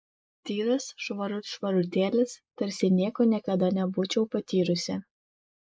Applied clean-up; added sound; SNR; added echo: neural mask model Resemble Enhance denoiser.